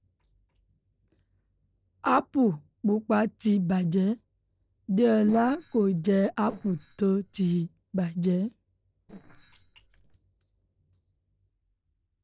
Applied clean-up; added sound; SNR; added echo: neural separator model SepFormer DNS4.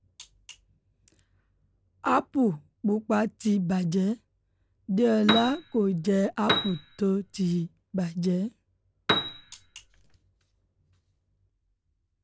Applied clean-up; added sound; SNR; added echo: none; Piano; 3 dB; none.